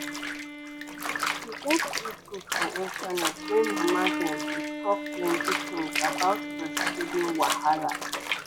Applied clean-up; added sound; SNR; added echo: none; Bathtub (filling or washing) / Water + Bowed string instrument; 1 dB; none.